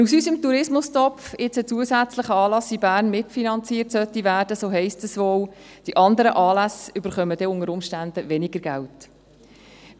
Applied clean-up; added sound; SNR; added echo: none; none; none; none.